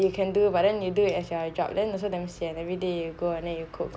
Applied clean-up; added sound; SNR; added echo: none; none; none; none.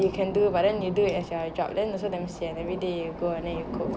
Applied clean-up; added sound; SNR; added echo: none; Thunder; 9 dB; none.